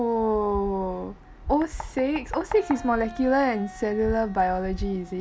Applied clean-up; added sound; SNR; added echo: none; Knock + Wind instrument, woodwind instrument; 16 dB; none.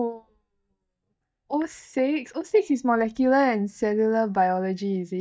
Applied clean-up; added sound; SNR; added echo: neural mask model DeepFilterNet 3.